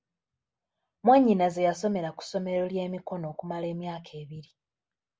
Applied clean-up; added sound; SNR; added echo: none; none; none; none.